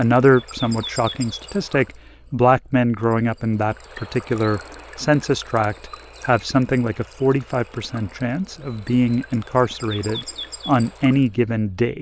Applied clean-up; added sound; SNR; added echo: none; Water / Bird; 19 dB; none.